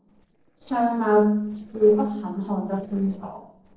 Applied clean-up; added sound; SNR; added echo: neural separator model SepFormer DNS4.